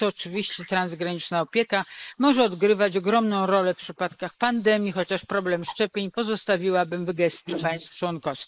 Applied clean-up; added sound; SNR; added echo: neural mask model Resemble Enhance denoiser.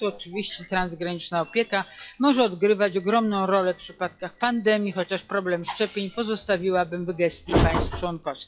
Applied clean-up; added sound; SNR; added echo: classical method log-MMSE.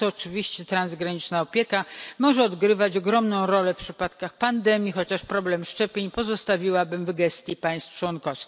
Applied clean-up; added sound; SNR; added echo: none; none; none; none.